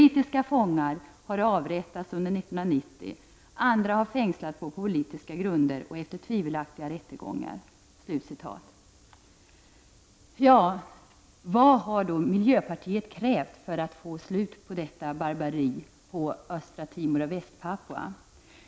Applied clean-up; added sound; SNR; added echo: none; none; none; none.